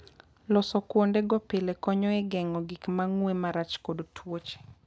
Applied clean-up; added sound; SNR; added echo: none; none; none; none.